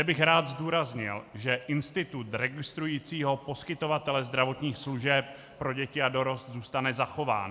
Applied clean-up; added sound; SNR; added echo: none; none; none; none.